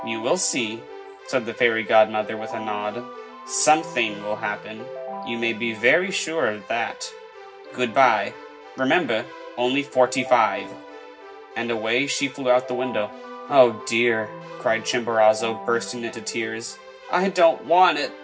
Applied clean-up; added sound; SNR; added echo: none; Keyboard (musical); 14 dB; reverberation time 0.4 s.